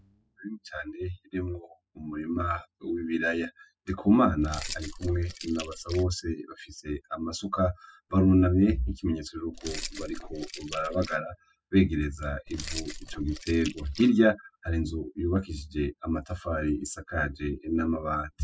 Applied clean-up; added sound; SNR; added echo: classical method spectral subtraction.